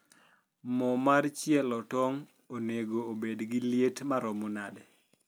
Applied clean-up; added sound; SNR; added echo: none; none; none; none.